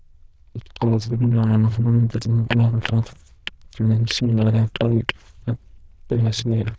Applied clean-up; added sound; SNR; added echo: neural diffusion model UNIVERSE++.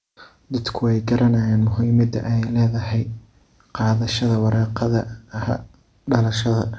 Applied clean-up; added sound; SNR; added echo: none; none; none; none.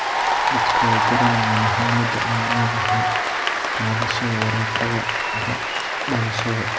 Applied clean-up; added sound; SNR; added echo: none; Applause / Cheering; -4 dB; none.